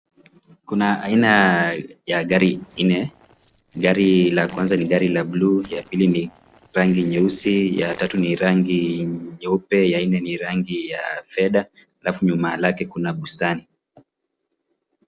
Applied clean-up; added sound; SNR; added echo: neural separator model SepFormer DNS4.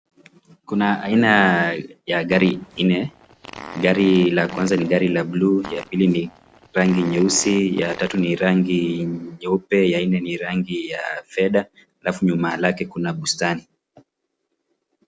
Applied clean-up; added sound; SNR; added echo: none; Fart; 16 dB; none.